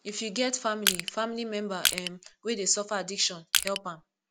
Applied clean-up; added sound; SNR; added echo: none; Crushing; -2 dB; none.